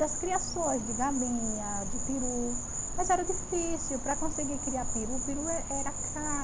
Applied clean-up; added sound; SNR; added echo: none; Insect; 0 dB; none.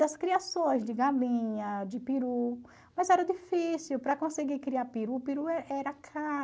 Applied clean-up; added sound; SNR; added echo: none; none; none; none.